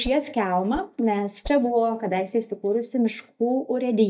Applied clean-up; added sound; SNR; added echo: neural mask model DeepFilterNet 3.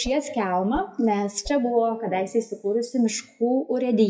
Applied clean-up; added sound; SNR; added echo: classical method WPE with log-MMSE.